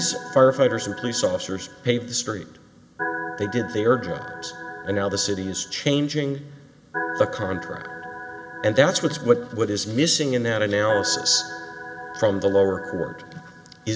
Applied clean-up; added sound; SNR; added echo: none; Organ; 12 dB; none.